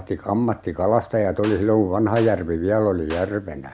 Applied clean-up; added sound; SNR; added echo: none; Clapping; 19 dB; none.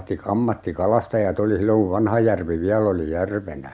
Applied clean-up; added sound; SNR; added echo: none; none; none; none.